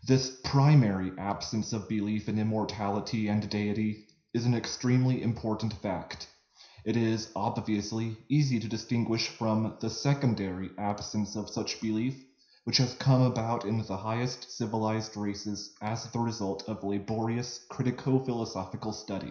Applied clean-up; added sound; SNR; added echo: none; none; none; reverberation time 0.5 s.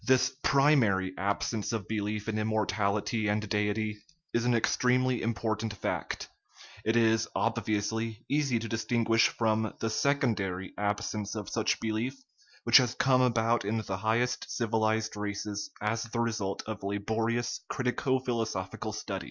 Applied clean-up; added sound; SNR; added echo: none; none; none; none.